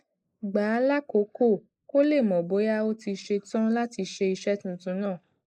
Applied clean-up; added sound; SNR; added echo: neural mask model Resemble Enhance denoiser.